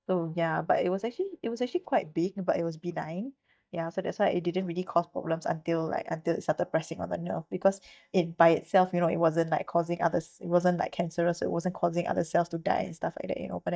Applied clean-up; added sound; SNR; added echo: neural mask model DeepFilterNet 3.